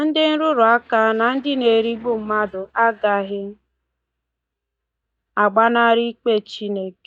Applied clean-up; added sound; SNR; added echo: neural mask model DeepFilterNet 3.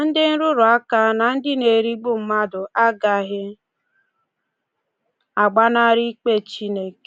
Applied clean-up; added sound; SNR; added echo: none; none; none; none.